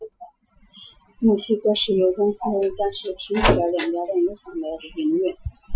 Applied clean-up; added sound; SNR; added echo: classical method Wiener filter.